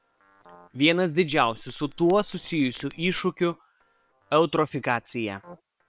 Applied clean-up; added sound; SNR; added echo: neural separator model SepFormer WHAM!.